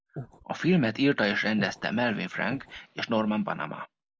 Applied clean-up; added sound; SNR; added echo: none; Breathing; 12 dB; none.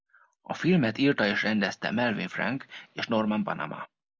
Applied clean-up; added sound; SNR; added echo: none; none; none; none.